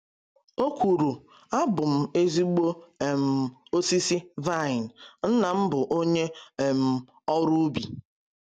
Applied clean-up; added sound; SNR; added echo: none; none; none; none.